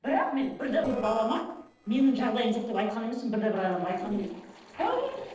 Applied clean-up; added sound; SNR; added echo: neural separator model SepFormer DNS4.